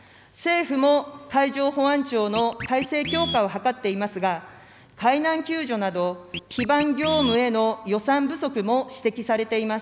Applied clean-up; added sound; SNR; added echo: none; Scratching (performance technique); 12 dB; none.